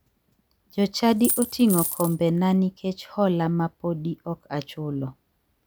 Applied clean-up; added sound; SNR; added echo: none; Coin (dropping); 5 dB; none.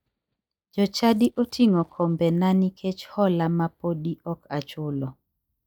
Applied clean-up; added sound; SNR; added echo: neural mask model DeepFilterNet 3.